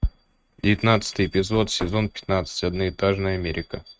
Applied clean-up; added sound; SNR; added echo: neural mask model RNNoise.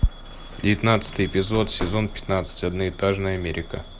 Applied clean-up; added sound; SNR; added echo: none; Bus / Alarm; 11 dB; none.